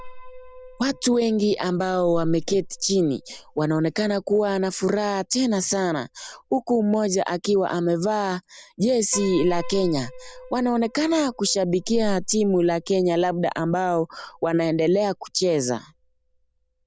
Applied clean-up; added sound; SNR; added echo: none; Piano; 15 dB; none.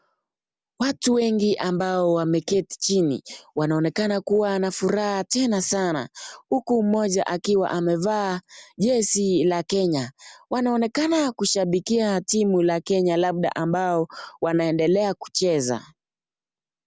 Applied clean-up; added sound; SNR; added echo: none; none; none; none.